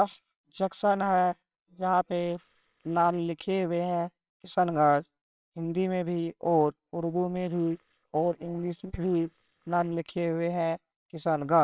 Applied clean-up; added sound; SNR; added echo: neural separator model SepFormer WHAMR!.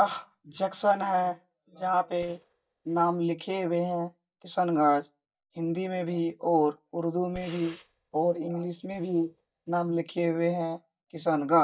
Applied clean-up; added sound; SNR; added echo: neural mask model DeepFilterNet 3.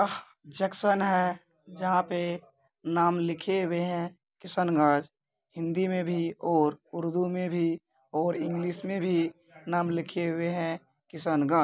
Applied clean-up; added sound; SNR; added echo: none; none; none; none.